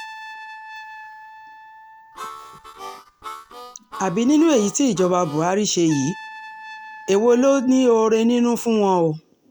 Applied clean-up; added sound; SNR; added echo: none; Trumpet + Harmonica; 18 dB; none.